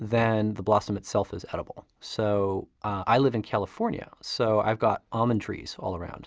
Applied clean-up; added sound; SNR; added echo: none; none; none; none.